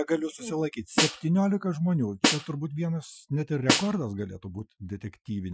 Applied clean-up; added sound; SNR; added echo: classical method Wiener filter.